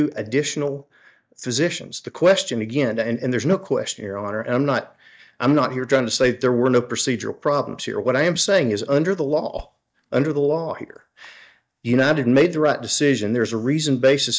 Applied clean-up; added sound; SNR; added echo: neural mask model DeepFilterNet 3.